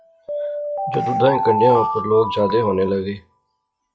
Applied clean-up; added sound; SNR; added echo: classical method log-MMSE.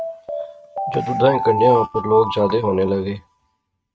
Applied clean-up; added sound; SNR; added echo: neural mask model RNNoise.